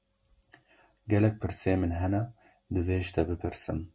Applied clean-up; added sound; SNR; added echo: none; none; none; none.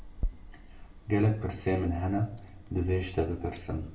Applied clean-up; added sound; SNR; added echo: none; Chewing, mastication; 10 dB; reverberation time 0.6 s.